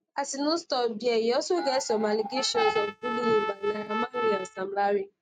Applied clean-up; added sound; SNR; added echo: neural mask model RNNoise.